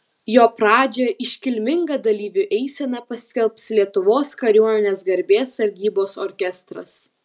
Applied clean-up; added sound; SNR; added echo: none; none; none; none.